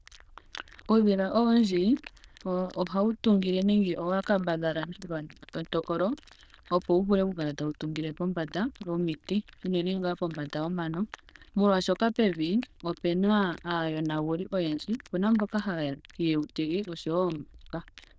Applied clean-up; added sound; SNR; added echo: neural diffusion model UNIVERSE++.